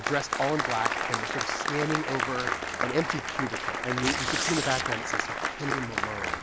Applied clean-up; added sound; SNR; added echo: none; Tearing + Applause; -2 dB; none.